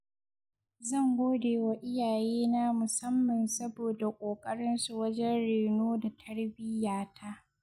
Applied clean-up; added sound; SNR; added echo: none; none; none; none.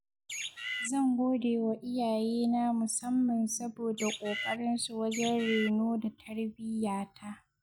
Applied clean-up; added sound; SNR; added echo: none; Bird; 6 dB; none.